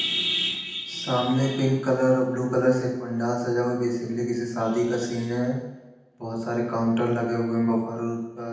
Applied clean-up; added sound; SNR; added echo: none; none; none; reverberation time 0.9 s.